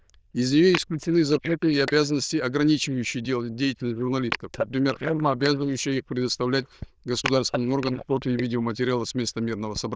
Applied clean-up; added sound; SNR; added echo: neural diffusion model UNIVERSE++.